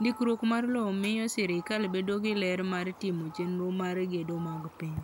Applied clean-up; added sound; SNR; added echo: none; Fowl; 18 dB; none.